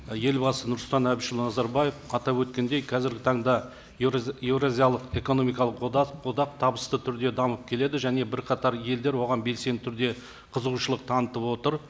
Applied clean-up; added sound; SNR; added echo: none; none; none; none.